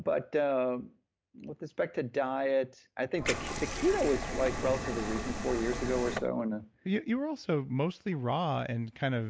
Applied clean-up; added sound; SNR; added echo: none; Liquid; 4 dB; none.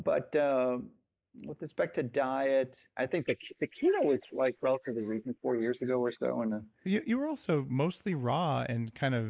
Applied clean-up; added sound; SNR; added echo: neural mask model Resemble Enhance denoiser.